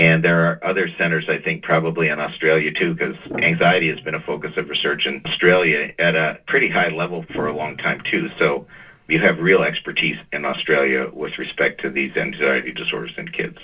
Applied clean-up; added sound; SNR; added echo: neural separator model SepFormer DNS4.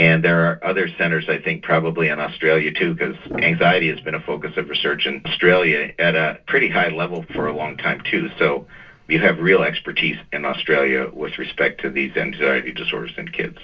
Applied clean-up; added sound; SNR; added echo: none; Piano; 18 dB; reverberation time 0.1 s.